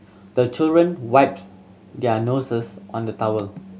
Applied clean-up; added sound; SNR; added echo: none; none; none; none.